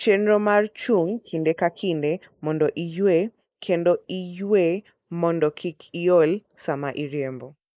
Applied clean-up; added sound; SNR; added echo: neural mask model Resemble Enhance denoiser.